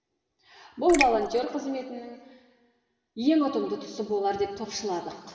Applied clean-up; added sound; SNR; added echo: none; Raindrop; 3 dB; reverberation time 1.8 s.